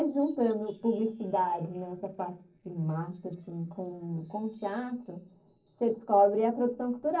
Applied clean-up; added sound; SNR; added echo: neural separator model SepFormer DNS4.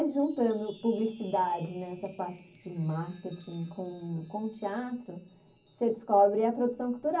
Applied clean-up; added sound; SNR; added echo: none; Chime; 19 dB; reverberation time 0.4 s.